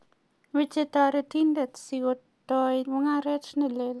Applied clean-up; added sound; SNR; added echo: none; none; none; none.